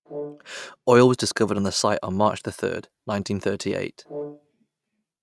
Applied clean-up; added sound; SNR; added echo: neural mask model RNNoise.